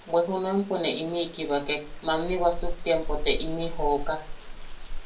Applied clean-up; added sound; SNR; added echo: none; Rain; 7 dB; reverberation time 0.2 s.